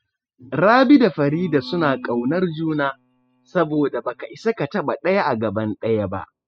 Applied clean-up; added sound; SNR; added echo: classical method spectral subtraction.